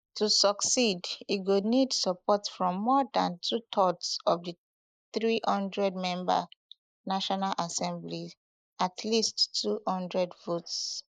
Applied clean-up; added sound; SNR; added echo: neural mask model Resemble Enhance denoiser.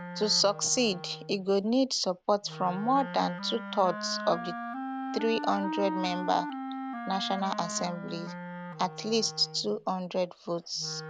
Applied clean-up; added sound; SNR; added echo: none; Wind instrument, woodwind instrument; 8 dB; none.